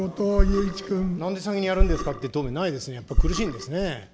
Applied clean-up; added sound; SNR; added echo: none; Burping, eructation; -2 dB; none.